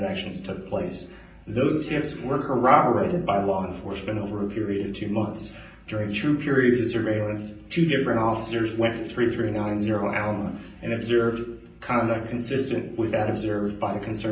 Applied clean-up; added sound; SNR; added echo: none; none; none; reverberation time 0.6 s.